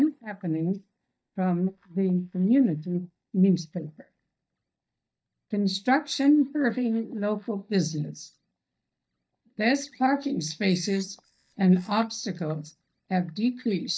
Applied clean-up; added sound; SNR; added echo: neural mask model DeepFilterNet 3.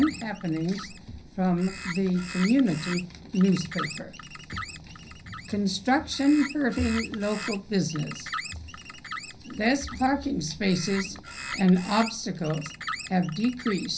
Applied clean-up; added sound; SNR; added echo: none; Bird; 12 dB; reverberation time 0.5 s.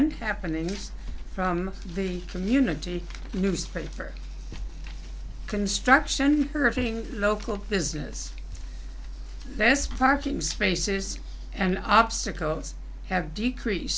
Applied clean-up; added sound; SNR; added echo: none; none; none; none.